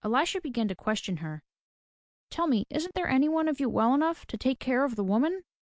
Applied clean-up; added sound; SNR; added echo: none; none; none; none.